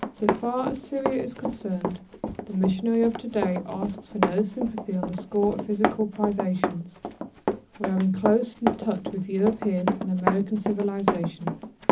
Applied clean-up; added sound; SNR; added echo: none; Run; 3 dB; reverberation time 0.4 s.